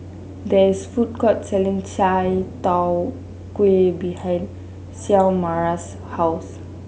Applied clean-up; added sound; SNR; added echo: none; none; none; none.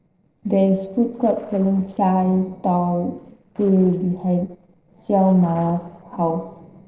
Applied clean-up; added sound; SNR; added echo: neural separator model SepFormer DNS4.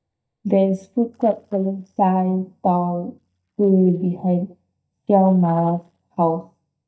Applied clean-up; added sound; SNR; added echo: neural mask model DeepFilterNet 3.